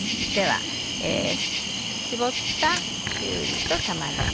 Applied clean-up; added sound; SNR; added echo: none; Cricket; -2 dB; none.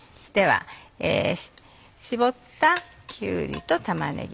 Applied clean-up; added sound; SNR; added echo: none; none; none; none.